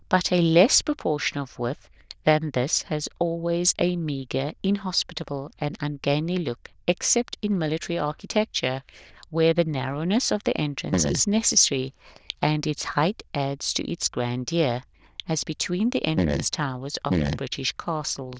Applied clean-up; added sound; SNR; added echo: neural diffusion model UNIVERSE++.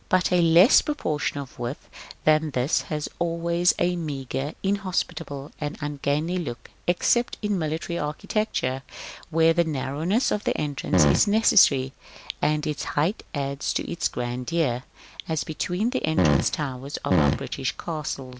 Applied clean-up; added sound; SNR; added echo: none; Fart; -3 dB; none.